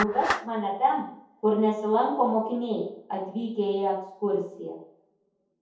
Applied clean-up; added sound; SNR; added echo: none; Clapping; 12 dB; reverberation time 0.7 s.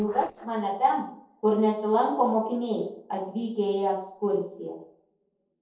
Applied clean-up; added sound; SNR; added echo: neural separator model SepFormer DNS4.